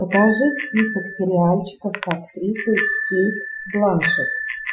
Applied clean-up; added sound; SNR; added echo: classical method Wiener filter.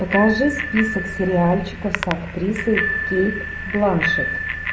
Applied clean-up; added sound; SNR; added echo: none; Bicycle bell; 5 dB; none.